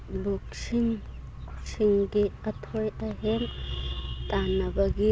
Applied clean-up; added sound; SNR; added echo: none; none; none; none.